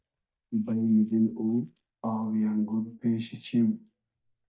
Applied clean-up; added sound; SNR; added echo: neural mask model DeepFilterNet 3.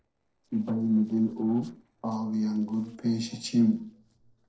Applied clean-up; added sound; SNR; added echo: neural separator model SepFormer DNS4.